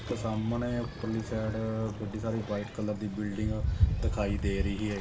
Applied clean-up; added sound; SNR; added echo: none; Waves, surf; 1 dB; reverberation time 0.2 s.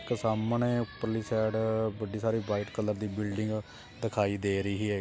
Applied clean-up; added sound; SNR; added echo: none; none; none; none.